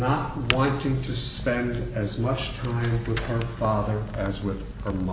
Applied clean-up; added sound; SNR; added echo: none; Crack; 13 dB; none.